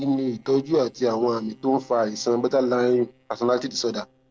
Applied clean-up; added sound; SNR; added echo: neural separator model SepFormer DNS4.